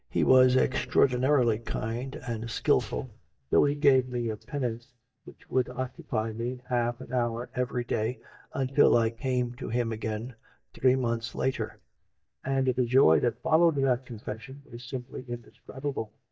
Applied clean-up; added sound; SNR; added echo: neural mask model DeepFilterNet 3.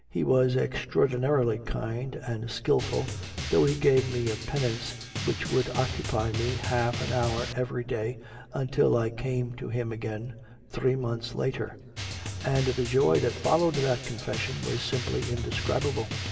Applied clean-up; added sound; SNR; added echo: none; Drum; 9 dB; reverberation time 2.2 s.